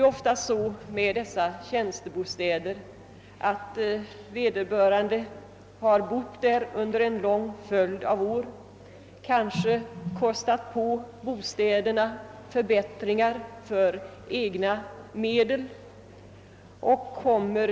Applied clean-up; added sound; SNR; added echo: none; none; none; none.